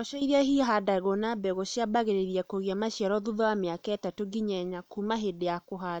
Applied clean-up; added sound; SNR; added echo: none; none; none; none.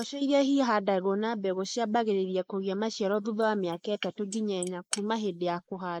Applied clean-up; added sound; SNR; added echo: neural mask model Resemble Enhance denoiser.